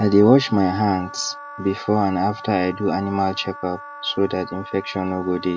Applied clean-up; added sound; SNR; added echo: none; Wind instrument, woodwind instrument; 15 dB; none.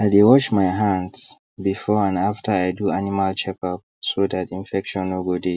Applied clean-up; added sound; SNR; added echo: none; none; none; none.